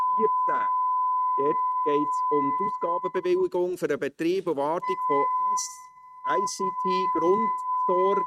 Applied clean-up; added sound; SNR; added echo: neural mask model RNNoise.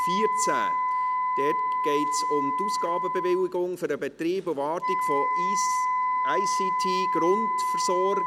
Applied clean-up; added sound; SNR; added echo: none; Wind instrument, woodwind instrument; -3 dB; none.